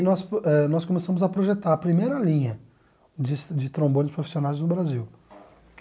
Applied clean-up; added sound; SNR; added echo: none; none; none; none.